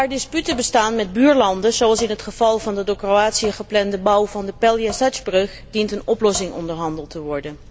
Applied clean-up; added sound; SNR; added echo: none; Drip / Sink (filling or washing) / Water tap, faucet; 19 dB; none.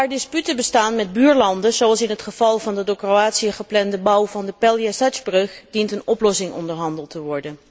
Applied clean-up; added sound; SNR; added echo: none; none; none; none.